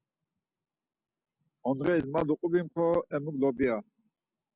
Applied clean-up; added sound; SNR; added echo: none; none; none; none.